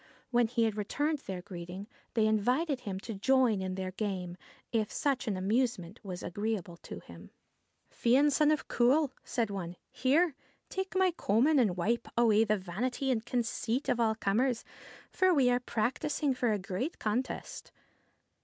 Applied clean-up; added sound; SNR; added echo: none; none; none; none.